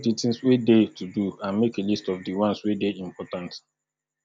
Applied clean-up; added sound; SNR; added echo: none; none; none; none.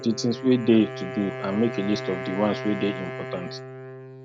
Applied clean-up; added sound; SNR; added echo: none; Wind instrument, woodwind instrument; 9 dB; none.